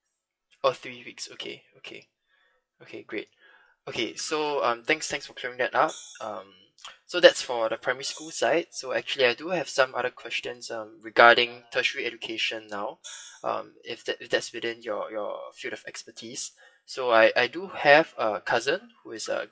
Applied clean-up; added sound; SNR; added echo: classical method WPE with log-MMSE.